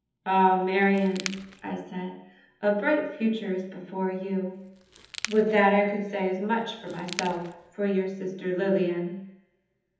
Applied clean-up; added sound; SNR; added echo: none; Crackle; 14 dB; reverberation time 1.3 s.